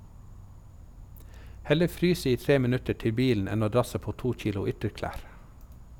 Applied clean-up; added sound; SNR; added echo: none; Insect; 18 dB; none.